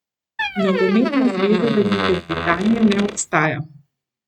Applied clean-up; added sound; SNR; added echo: neural mask model RNNoise.